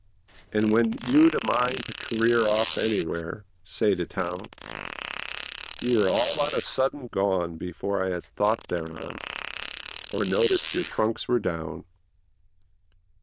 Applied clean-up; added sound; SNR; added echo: neural diffusion model UNIVERSE++.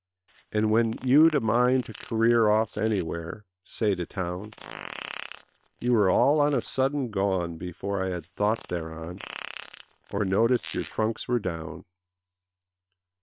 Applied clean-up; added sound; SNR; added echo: neural separator model SepFormer WHAM!.